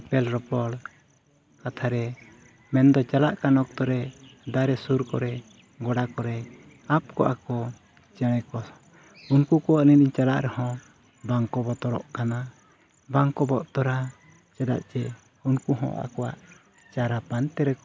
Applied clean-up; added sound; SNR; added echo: none; none; none; none.